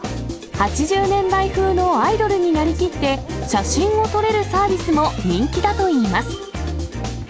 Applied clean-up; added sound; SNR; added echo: none; none; none; none.